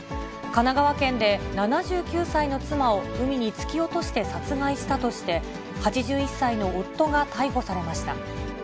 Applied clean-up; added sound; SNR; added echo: none; none; none; none.